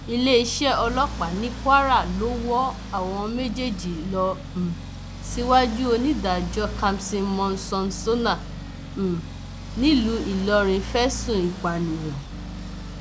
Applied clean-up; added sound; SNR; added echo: none; Accelerating, revving, vroom; 9 dB; none.